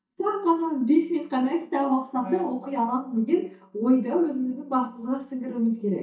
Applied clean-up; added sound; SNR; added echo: neural mask model DeepFilterNet 3.